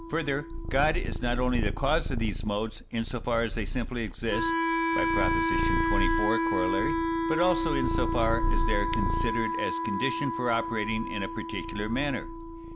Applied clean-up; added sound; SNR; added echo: none; Purr + Wind instrument, woodwind instrument; -2 dB; none.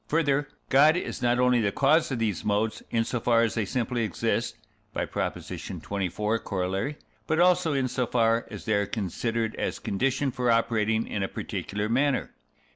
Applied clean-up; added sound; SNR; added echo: none; none; none; none.